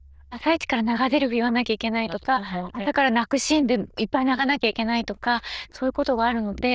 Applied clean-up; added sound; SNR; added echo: neural diffusion model UNIVERSE++.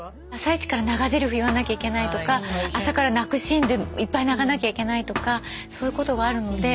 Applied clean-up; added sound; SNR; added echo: none; Thump, thud; 13 dB; none.